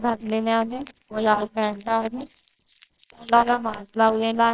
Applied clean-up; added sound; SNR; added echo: neural separator model SepFormer WHAMR!.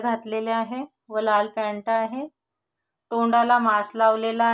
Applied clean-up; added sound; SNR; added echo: none; none; none; none.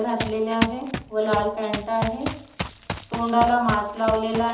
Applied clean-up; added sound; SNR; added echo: none; Run; 7 dB; reverberation time 1.2 s.